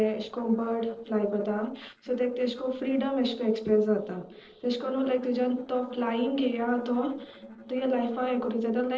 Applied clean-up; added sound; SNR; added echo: neural separator model SepFormer DNS4.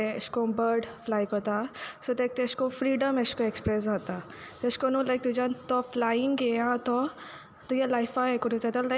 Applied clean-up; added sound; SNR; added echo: none; none; none; none.